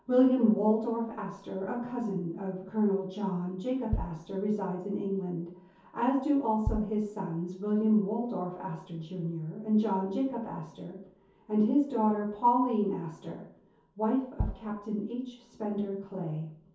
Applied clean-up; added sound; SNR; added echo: none; Bass drum; 10 dB; reverberation time 0.6 s.